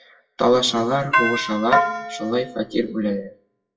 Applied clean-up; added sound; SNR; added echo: classical method WPE with log-MMSE.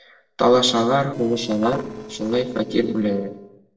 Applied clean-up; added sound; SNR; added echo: neural separator model SepFormer DNS4.